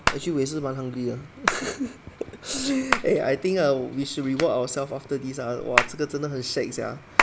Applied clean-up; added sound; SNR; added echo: none; Hands; 4 dB; none.